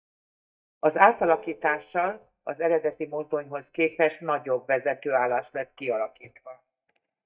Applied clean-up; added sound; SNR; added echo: neural mask model DeepFilterNet 3.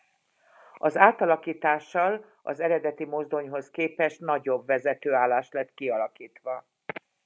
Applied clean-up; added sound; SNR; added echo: none; none; none; none.